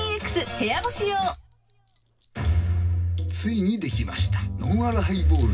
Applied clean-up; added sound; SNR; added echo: none; Chink, clink; 19 dB; reverberation time 0.4 s.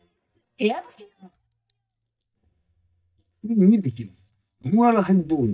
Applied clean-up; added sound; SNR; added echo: neural mask model DeepFilterNet 3.